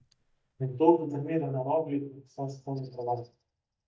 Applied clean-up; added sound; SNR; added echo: neural mask model DeepFilterNet 3.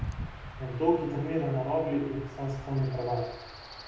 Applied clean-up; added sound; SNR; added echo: none; Stream / Chirp, tweet / Wind; 11 dB; reverberation time 0.8 s.